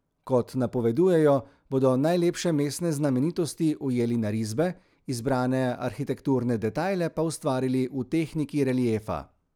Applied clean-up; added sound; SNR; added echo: none; none; none; none.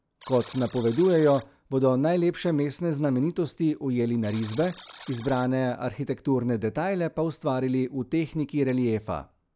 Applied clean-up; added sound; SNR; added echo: none; Alarm; 18 dB; none.